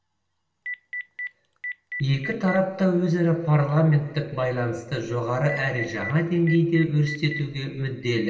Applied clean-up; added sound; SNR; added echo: none; Telephone; 12 dB; reverberation time 1.2 s.